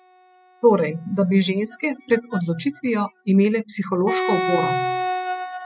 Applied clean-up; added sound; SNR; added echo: classical method spectral subtraction.